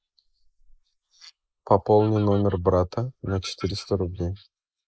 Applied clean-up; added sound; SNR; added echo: neural mask model Resemble Enhance denoiser.